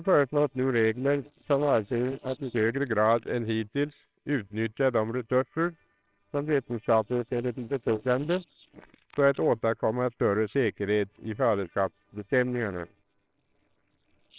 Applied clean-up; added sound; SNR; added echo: neural separator model SepFormer WHAMR!.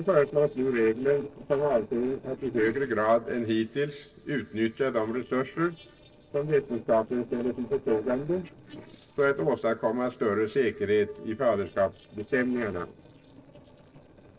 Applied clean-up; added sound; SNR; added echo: neural separator model SepFormer DNS4.